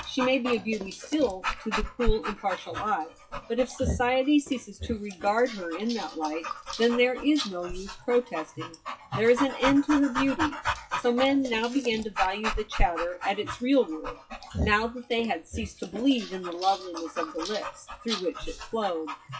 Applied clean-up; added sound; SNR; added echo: classical method WPE with log-MMSE.